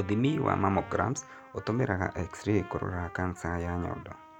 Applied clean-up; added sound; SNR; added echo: none; Trumpet; 19 dB; none.